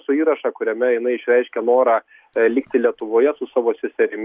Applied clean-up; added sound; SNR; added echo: none; none; none; none.